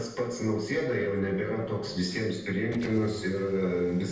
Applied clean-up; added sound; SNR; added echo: neural separator model SepFormer DNS4.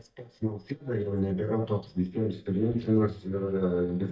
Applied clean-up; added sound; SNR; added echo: neural mask model DeepFilterNet 3.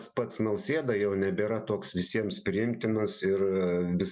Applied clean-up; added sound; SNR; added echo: none; none; none; none.